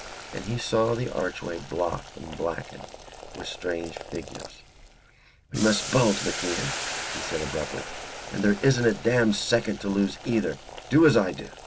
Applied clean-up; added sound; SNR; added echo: none; Boiling; 10 dB; none.